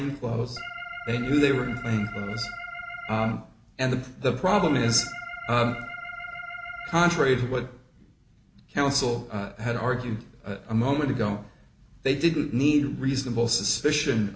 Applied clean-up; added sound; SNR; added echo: none; Organ; 10 dB; none.